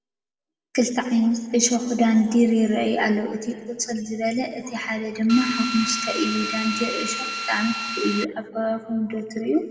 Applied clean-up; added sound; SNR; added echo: none; Drill; 5 dB; reverberation time 1.3 s.